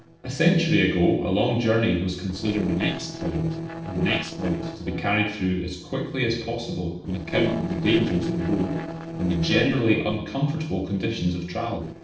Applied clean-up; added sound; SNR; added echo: neural separator model SepFormer DNS4.